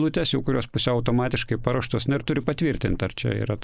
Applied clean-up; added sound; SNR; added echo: neural mask model Resemble Enhance denoiser.